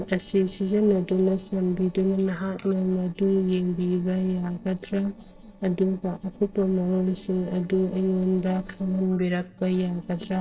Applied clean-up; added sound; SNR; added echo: neural separator model SepFormer DNS4.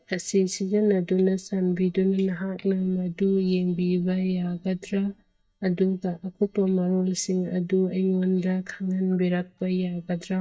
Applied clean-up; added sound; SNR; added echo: neural mask model DeepFilterNet 3.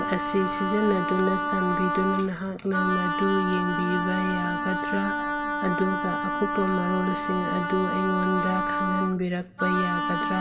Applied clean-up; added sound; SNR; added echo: none; Wind instrument, woodwind instrument; 1 dB; reverberation time 1.4 s.